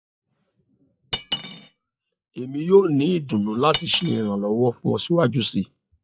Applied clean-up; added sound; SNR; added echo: classical method log-MMSE.